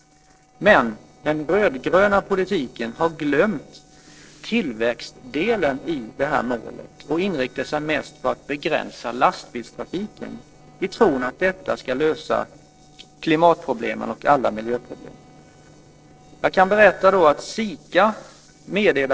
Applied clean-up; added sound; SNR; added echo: neural separator model SepFormer DNS4.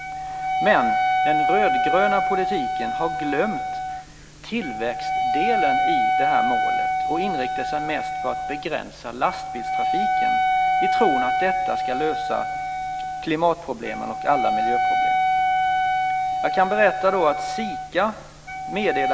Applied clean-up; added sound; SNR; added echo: none; Wind instrument, woodwind instrument; -3 dB; none.